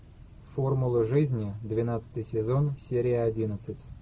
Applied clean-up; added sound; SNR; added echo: none; none; none; none.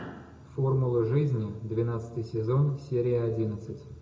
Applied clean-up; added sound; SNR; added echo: none; none; none; reverberation time 0.5 s.